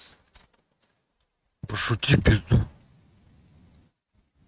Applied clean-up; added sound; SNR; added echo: neural mask model RNNoise.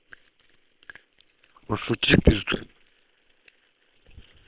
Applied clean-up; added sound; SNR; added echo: neural separator model SepFormer WHAM!.